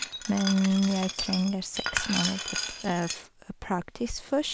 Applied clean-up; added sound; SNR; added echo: none; Glass; 6 dB; none.